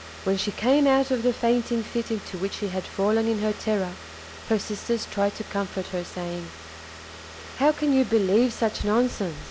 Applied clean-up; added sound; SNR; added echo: none; Car; 15 dB; none.